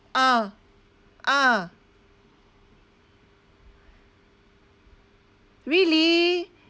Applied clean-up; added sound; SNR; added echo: none; none; none; none.